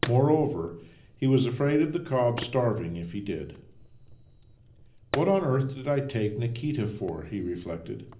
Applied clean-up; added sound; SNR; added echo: none; Fire; 15 dB; reverberation time 0.5 s.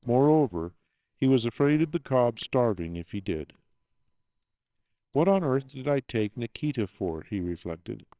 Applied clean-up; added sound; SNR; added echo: neural separator model SepFormer WHAMR!.